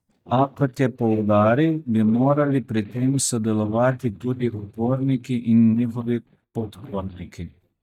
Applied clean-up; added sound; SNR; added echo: neural mask model DeepFilterNet 3.